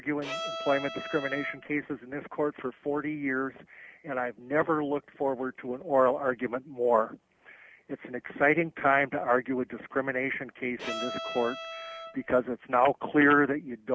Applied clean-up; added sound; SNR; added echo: none; Bowed string instrument; 9 dB; none.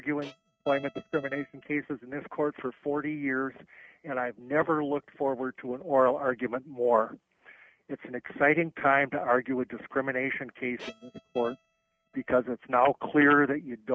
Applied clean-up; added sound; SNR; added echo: neural mask model RNNoise.